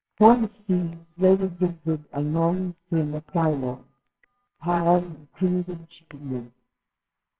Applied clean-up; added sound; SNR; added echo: neural separator model SepFormer WHAMR!.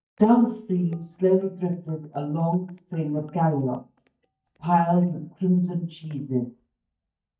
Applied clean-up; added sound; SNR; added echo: neural mask model DeepFilterNet 3.